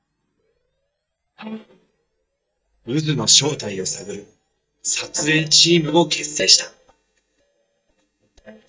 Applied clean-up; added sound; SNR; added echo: neural mask model DeepFilterNet 3.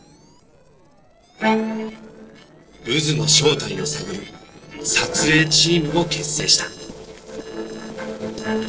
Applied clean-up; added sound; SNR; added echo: neural separator model SepFormer DNS4.